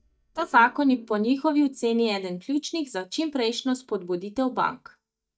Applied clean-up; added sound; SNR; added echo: neural mask model DeepFilterNet 3.